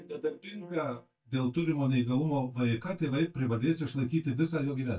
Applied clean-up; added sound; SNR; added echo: neural mask model DeepFilterNet 3.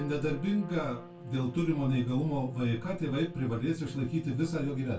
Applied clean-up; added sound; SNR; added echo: none; Trumpet; 16 dB; reverberation time 0.2 s.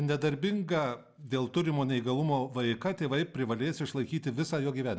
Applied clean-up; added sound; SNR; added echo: none; none; none; none.